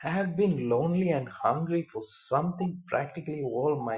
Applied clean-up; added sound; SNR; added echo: classical method Wiener filter.